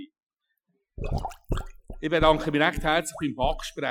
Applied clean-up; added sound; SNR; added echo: classical method Wiener filter.